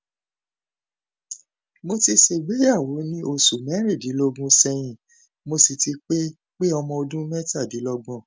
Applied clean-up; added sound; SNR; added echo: none; none; none; none.